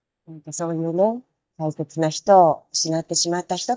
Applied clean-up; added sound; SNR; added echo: neural mask model DeepFilterNet 3.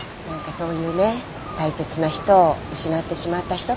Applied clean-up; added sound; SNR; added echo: none; none; none; none.